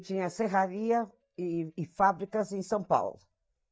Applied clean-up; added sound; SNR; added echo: neural mask model DeepFilterNet 3.